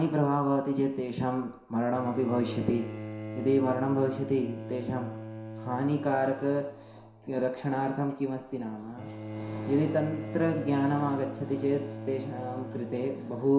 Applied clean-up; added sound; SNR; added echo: none; Bowed string instrument; 11 dB; reverberation time 0.7 s.